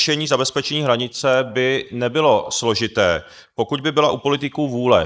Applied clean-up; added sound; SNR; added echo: neural mask model Resemble Enhance denoiser.